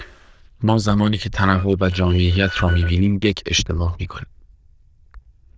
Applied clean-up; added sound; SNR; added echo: neural diffusion model UNIVERSE++.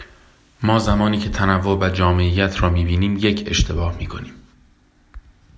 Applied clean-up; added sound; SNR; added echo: none; none; none; none.